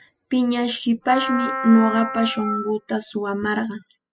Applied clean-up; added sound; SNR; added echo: classical method spectral subtraction.